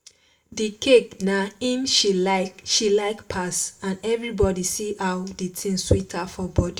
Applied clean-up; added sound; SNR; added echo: none; none; none; reverberation time 0.3 s.